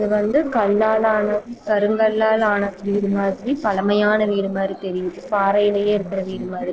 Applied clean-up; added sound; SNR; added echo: neural separator model SepFormer DNS4.